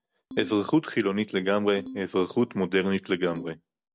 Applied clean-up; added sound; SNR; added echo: none; Ringtone; 17 dB; none.